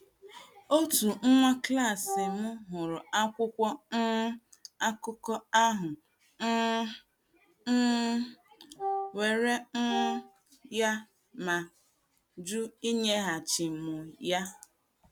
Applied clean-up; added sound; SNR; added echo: none; Wind instrument, woodwind instrument; 4 dB; none.